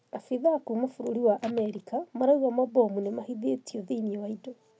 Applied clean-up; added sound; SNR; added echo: none; none; none; none.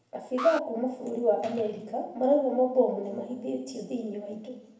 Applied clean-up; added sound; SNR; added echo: none; Alarm; 13 dB; reverberation time 0.8 s.